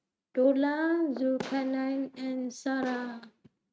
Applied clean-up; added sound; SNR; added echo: neural mask model RNNoise.